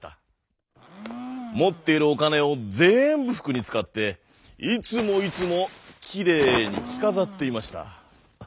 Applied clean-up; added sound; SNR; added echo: none; Domestic sounds, home sounds; 16 dB; none.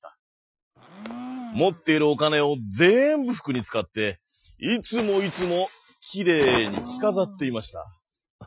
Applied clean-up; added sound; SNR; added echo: classical method Wiener filter.